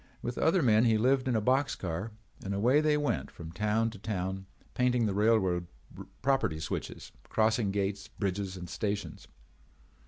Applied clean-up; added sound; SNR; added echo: none; none; none; none.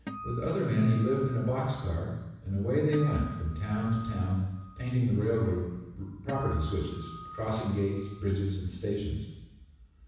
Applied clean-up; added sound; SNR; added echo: none; Acoustic guitar; 15 dB; reverberation time 1.1 s.